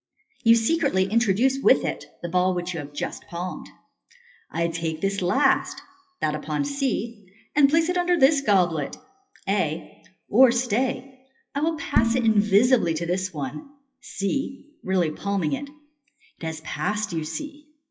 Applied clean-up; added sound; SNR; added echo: classical method WPE with log-MMSE.